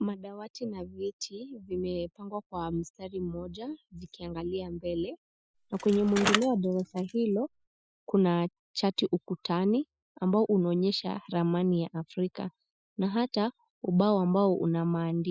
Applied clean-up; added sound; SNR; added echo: classical method Wiener filter.